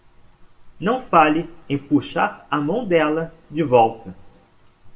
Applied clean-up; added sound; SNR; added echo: none; none; none; reverberation time 0.5 s.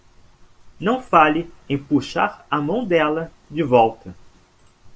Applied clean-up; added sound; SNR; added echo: none; none; none; none.